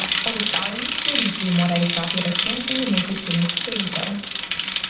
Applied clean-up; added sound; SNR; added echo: none; Bicycle; -1 dB; reverberation time 0.5 s.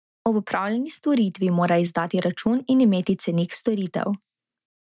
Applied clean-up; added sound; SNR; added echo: none; none; none; none.